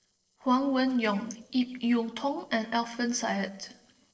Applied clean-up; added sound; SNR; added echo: neural separator model SepFormer DNS4.